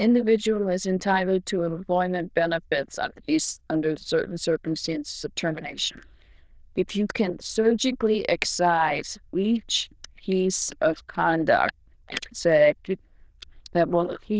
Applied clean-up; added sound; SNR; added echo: neural diffusion model UNIVERSE++.